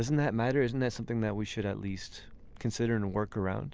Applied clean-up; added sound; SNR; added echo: none; none; none; none.